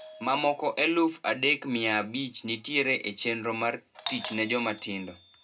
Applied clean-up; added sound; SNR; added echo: none; Doorbell; 17 dB; reverberation time 0.2 s.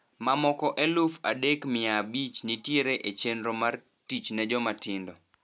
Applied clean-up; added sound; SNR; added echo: none; none; none; none.